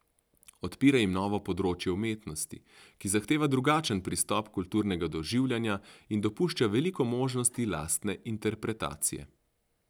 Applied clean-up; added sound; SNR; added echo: none; none; none; none.